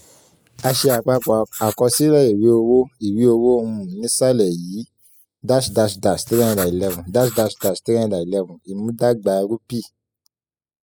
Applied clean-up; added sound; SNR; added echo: classical method spectral subtraction.